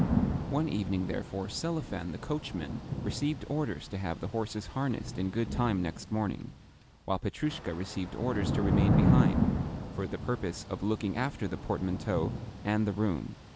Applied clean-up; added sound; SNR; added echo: none; Thunder / Rain; 1 dB; none.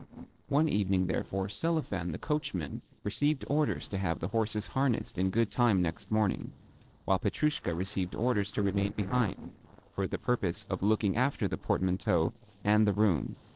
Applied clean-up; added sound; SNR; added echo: neural separator model SepFormer DNS4.